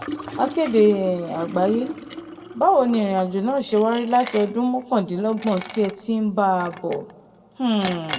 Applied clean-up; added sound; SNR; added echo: none; Liquid; 14 dB; reverberation time 1.2 s.